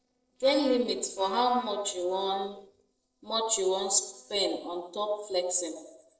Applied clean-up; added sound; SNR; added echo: neural separator model SepFormer DNS4.